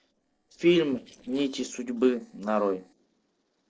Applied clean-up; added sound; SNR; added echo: neural separator model SepFormer DNS4.